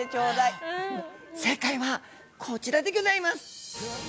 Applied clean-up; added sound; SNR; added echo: none; none; none; none.